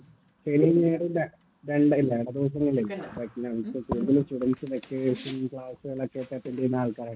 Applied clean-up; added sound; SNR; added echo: none; Bicycle; 19 dB; none.